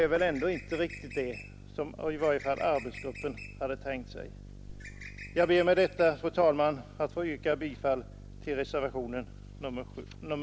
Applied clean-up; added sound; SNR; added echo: none; Bird; 16 dB; none.